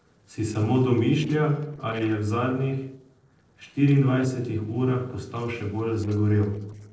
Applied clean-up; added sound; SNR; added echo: neural separator model SepFormer DNS4.